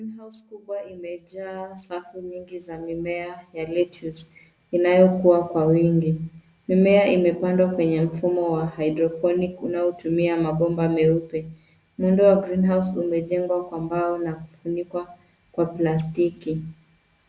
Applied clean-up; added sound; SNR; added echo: none; none; none; none.